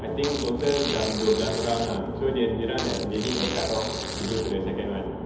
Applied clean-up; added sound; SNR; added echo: none; Fart; 9 dB; reverberation time 0.8 s.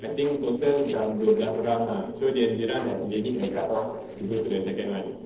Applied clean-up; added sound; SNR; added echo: neural separator model SepFormer DNS4.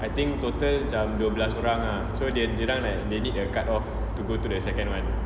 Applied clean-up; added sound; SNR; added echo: none; none; none; none.